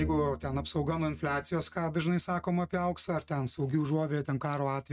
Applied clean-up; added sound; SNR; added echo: neural mask model RNNoise.